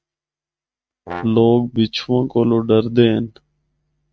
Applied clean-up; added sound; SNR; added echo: neural mask model RNNoise.